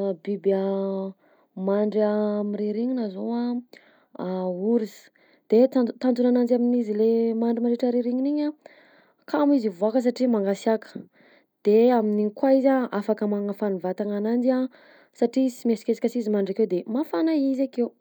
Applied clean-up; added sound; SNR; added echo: none; none; none; none.